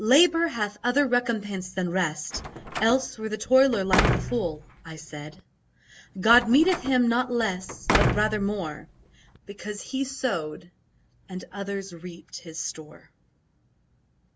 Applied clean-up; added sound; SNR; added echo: none; Slam; 4 dB; none.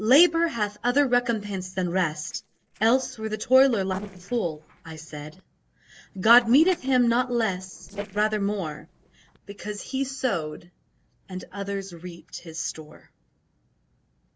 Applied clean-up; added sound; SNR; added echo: neural separator model SepFormer DNS4.